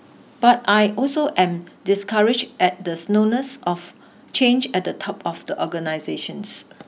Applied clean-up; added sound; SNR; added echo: none; none; none; none.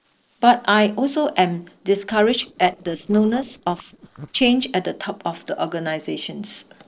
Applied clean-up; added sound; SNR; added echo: neural separator model SepFormer DNS4.